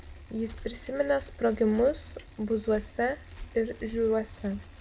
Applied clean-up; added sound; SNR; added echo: none; Bicycle; 15 dB; none.